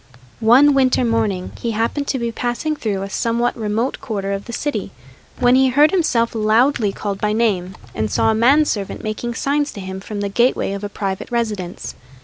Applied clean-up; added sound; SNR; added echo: none; Drawer open or close; 17 dB; none.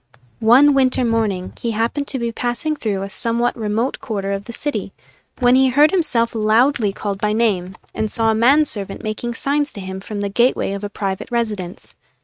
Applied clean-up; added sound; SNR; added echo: neural mask model RNNoise.